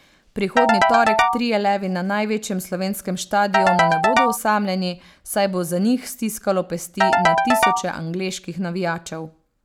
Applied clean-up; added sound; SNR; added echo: none; Ringtone / Keyboard (musical); -2 dB; none.